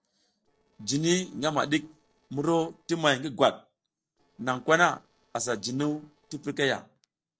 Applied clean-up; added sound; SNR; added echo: neural separator model SepFormer DNS4.